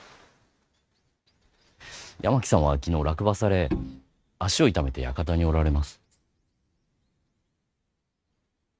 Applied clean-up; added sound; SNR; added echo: neural mask model RNNoise.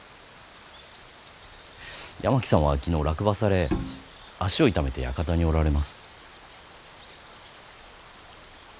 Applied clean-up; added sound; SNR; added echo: none; Bowed string instrument; 6 dB; none.